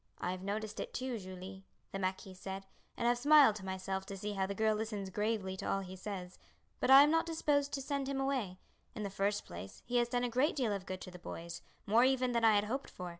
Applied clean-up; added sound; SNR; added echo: none; none; none; none.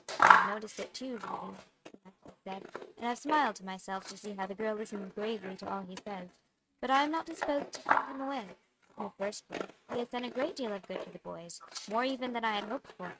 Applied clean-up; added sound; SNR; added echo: neural mask model RNNoise.